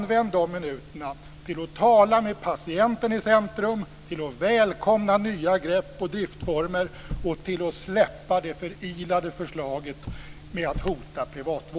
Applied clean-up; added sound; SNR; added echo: none; Car; 11 dB; none.